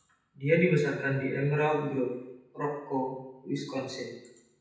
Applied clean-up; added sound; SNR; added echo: none; none; none; reverberation time 0.9 s.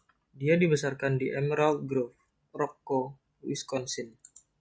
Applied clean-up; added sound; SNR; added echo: none; none; none; none.